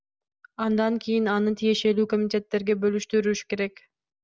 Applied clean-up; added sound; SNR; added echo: none; none; none; none.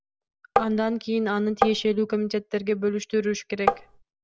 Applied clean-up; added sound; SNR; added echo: none; Tap; -1 dB; none.